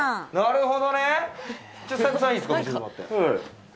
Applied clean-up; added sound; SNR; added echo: none; none; none; none.